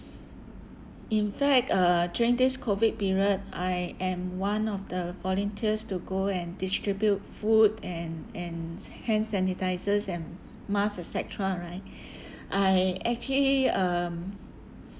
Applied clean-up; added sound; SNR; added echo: none; none; none; none.